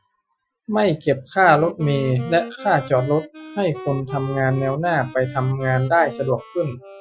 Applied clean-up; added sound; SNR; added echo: classical method Wiener filter.